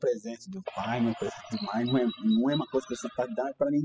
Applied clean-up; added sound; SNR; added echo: classical method spectral subtraction.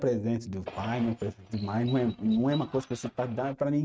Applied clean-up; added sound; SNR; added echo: neural mask model RNNoise.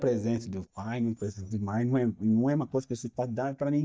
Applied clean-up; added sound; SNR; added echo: neural mask model DeepFilterNet 3.